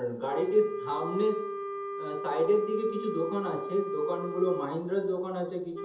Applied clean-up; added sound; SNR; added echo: none; Wind instrument, woodwind instrument; 7 dB; reverberation time 0.7 s.